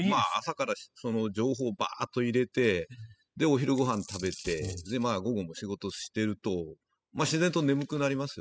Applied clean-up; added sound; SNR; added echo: classical method spectral subtraction.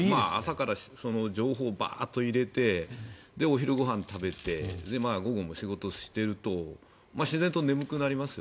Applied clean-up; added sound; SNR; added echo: none; Coin (dropping); 15 dB; none.